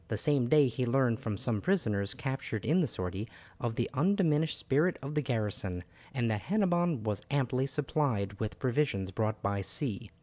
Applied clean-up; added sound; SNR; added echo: none; none; none; none.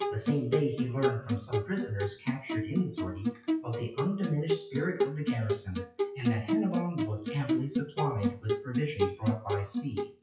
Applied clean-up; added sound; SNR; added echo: classical method WPE with log-MMSE.